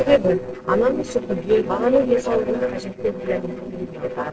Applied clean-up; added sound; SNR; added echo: neural separator model SepFormer DNS4.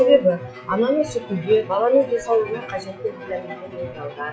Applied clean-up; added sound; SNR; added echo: classical method WPE with log-MMSE.